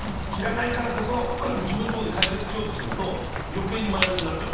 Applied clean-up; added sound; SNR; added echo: none; Rain; 1 dB; reverberation time 1.1 s.